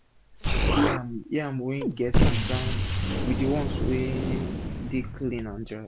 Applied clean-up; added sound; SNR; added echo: none; Explosion; -4 dB; none.